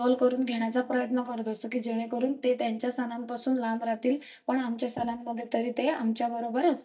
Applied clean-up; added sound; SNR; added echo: neural mask model DeepFilterNet 3.